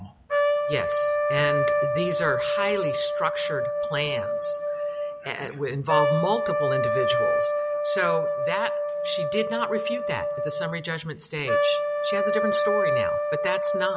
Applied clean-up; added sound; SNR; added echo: none; Trumpet; -4 dB; none.